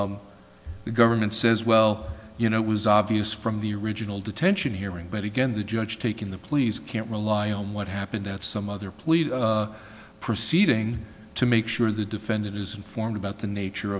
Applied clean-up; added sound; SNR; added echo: none; none; none; none.